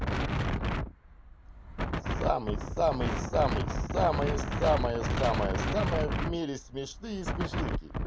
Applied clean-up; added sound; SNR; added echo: none; Wind; -1 dB; none.